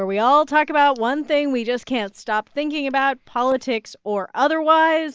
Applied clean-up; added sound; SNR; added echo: neural mask model DeepFilterNet 3.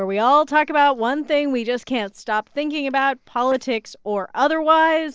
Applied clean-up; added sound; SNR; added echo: neural separator model SepFormer DNS4.